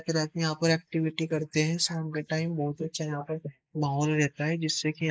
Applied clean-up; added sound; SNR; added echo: neural mask model Resemble Enhance denoiser.